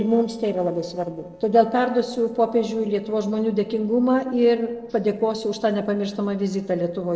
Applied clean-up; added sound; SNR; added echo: neural separator model SepFormer DNS4.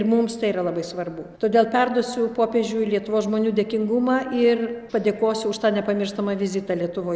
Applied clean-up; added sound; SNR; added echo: none; none; none; none.